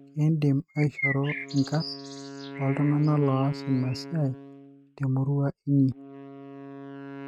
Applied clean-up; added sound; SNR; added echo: neural mask model RNNoise.